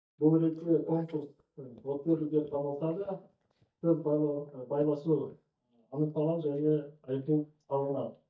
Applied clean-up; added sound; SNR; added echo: neural mask model DeepFilterNet 3.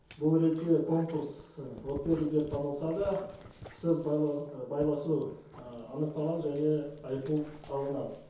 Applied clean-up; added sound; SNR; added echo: none; Dog; 19 dB; reverberation time 0.6 s.